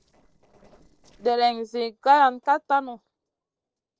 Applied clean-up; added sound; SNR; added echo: neural separator model SepFormer DNS4.